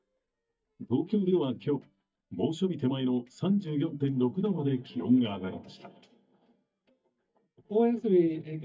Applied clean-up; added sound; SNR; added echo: neural mask model DeepFilterNet 3.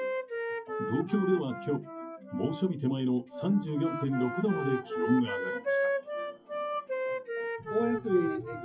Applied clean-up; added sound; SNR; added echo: classical method WPE with log-MMSE.